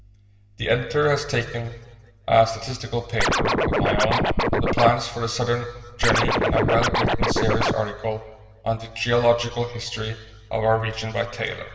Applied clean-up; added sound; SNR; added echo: none; Scratching (performance technique); -3 dB; reverberation time 1.4 s.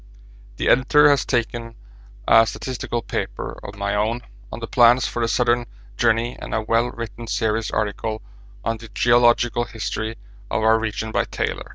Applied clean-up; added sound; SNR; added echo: none; none; none; none.